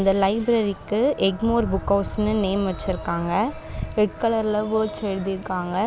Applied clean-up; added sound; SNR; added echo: none; none; none; none.